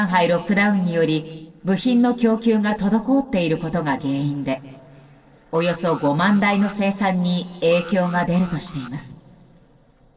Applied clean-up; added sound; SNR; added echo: neural separator model SepFormer DNS4.